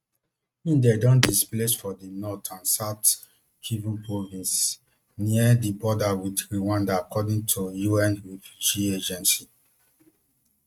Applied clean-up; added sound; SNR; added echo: neural mask model RNNoise.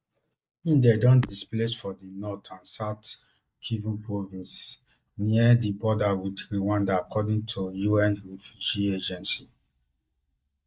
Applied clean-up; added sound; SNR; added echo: neural mask model DeepFilterNet 3.